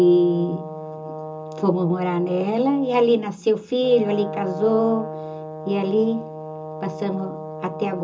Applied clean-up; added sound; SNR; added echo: none; Brass instrument; 11 dB; reverberation time 0.2 s.